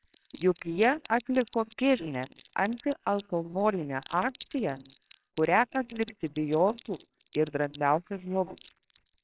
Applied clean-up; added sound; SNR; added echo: neural separator model SepFormer WHAMR!.